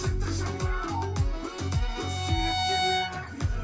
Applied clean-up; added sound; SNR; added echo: none; Bowed string instrument; 5 dB; reverberation time 0.2 s.